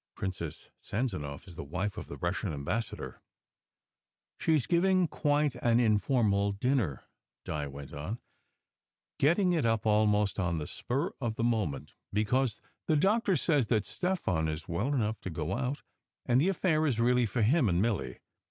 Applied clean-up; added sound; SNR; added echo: none; none; none; none.